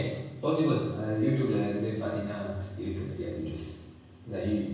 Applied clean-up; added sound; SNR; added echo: none; none; none; reverberation time 1.0 s.